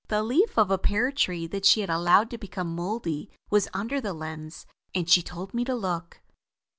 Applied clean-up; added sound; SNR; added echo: none; none; none; none.